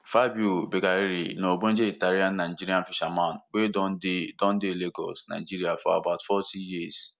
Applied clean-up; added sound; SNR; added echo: none; none; none; none.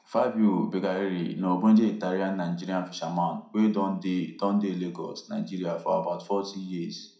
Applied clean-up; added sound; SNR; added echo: none; none; none; reverberation time 0.4 s.